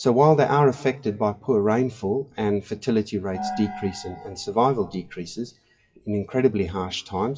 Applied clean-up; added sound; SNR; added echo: classical method WPE with log-MMSE.